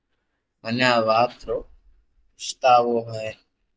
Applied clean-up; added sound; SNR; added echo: neural mask model DeepFilterNet 3.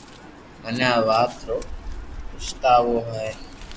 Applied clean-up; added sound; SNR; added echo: none; Scissors; 13 dB; none.